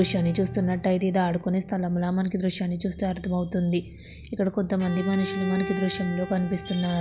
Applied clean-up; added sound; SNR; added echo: none; Bowed string instrument; 14 dB; none.